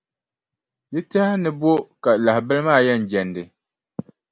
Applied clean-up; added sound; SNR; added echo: none; none; none; none.